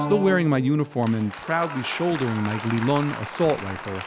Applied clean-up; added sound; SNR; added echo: none; Applause; 10 dB; none.